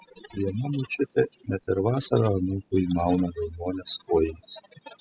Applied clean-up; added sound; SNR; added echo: classical method spectral subtraction.